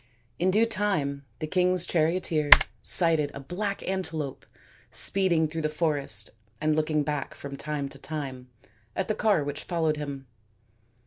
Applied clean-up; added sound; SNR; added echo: none; Typing; -1 dB; none.